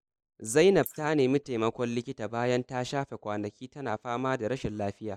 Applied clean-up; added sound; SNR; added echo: neural mask model Resemble Enhance denoiser.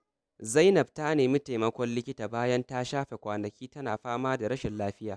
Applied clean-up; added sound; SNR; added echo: none; none; none; none.